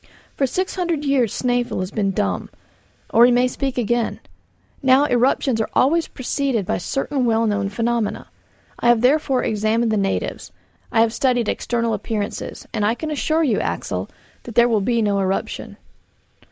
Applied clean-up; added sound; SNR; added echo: neural mask model Resemble Enhance denoiser.